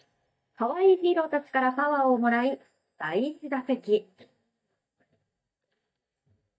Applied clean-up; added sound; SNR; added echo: neural mask model DeepFilterNet 3.